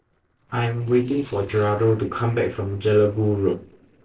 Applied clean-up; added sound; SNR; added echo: neural separator model SepFormer DNS4.